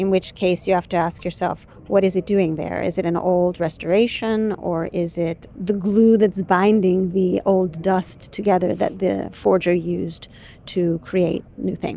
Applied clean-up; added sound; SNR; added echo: none; none; none; none.